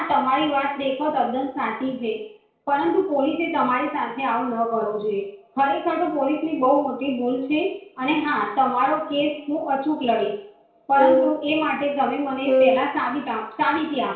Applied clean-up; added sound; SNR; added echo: neural separator model SepFormer DNS4.